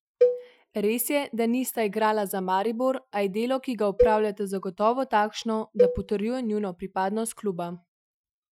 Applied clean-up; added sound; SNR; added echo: classical method Wiener filter.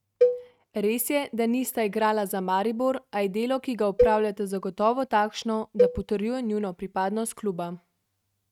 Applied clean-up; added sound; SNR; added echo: neural mask model RNNoise.